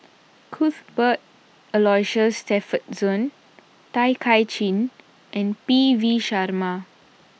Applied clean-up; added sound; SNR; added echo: none; none; none; none.